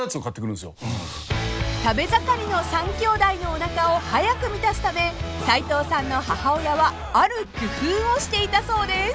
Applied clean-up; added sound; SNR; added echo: none; none; none; none.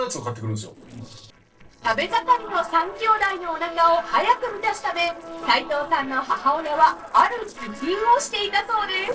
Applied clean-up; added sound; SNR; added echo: neural separator model SepFormer DNS4.